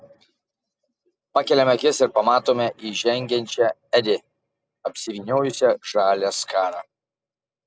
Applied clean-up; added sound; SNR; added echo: none; none; none; none.